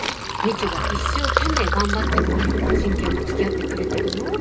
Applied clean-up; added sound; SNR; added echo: none; Sink (filling or washing); -1 dB; reverberation time 0.2 s.